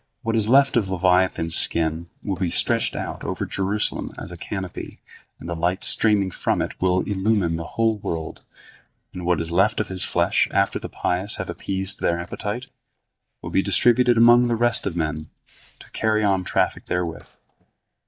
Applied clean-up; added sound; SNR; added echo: neural mask model DeepFilterNet 3.